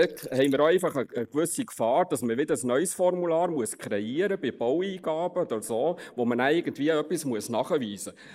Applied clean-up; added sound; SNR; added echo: neural mask model Resemble Enhance denoiser.